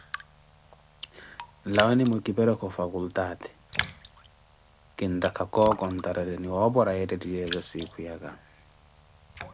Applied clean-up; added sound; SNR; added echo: none; Raindrop; 10 dB; none.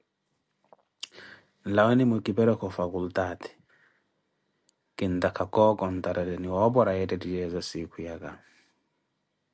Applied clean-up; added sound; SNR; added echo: none; none; none; none.